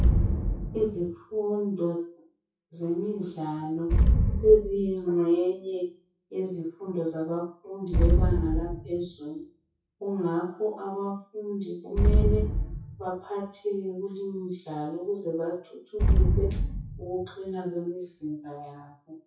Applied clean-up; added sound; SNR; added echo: classical method WPE with log-MMSE.